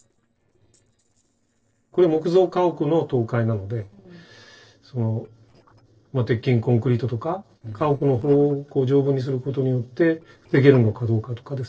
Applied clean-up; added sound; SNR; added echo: neural separator model SepFormer DNS4.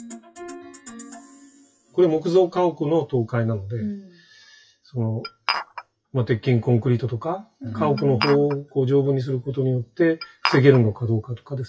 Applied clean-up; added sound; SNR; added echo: classical method WPE with log-MMSE.